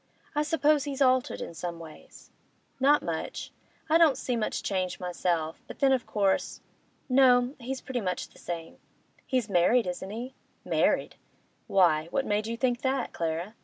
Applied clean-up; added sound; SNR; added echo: none; none; none; none.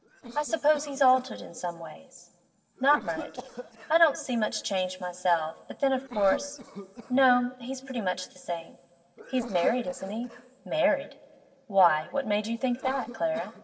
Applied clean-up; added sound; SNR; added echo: neural separator model SepFormer DNS4.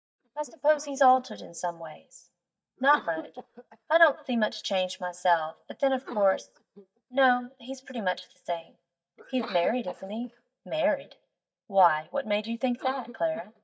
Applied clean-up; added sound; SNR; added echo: neural mask model DeepFilterNet 3.